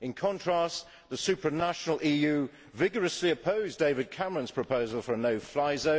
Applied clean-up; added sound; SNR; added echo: none; none; none; none.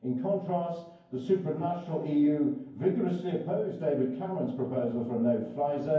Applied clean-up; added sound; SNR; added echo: none; none; none; reverberation time 0.9 s.